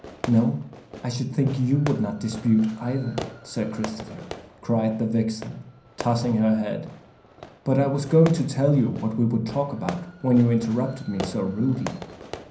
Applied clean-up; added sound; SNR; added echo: none; Fireworks; 15 dB; reverberation time 0.6 s.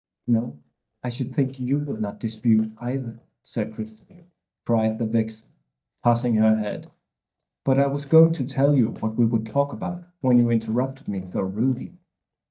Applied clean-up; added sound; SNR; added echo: neural mask model DeepFilterNet 3.